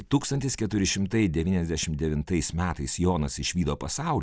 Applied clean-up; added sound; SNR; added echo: none; none; none; none.